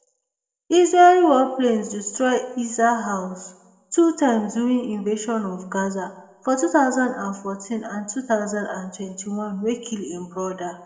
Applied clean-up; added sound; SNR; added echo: none; none; none; reverberation time 0.7 s.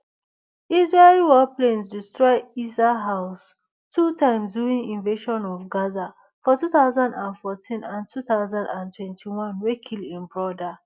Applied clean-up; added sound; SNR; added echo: none; none; none; none.